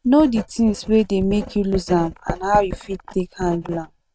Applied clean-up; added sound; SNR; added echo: neural mask model RNNoise.